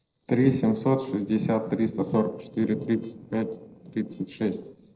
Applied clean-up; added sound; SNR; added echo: neural separator model SepFormer DNS4.